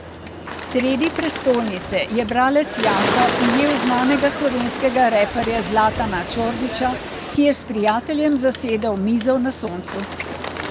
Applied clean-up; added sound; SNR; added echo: none; Bird; 6 dB; none.